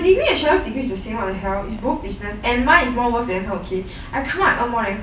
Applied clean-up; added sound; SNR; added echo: none; none; none; none.